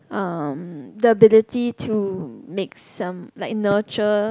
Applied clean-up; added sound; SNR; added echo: none; none; none; none.